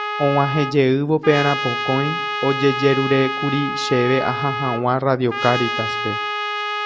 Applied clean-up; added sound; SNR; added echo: none; Trumpet; 5 dB; none.